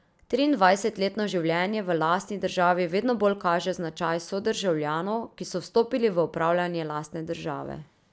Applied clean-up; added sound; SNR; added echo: none; none; none; none.